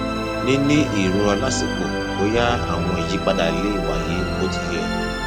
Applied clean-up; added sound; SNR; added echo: none; Musical instrument; 0 dB; none.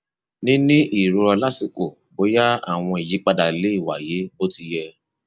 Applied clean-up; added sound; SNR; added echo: none; none; none; none.